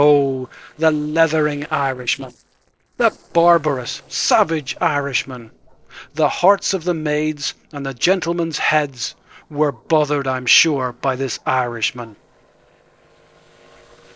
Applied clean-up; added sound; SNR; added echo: neural separator model SepFormer DNS4.